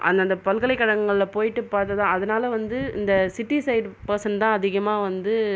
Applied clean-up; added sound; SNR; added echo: none; none; none; none.